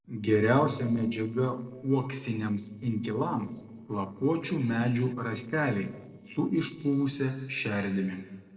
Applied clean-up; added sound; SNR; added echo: neural separator model SepFormer DNS4.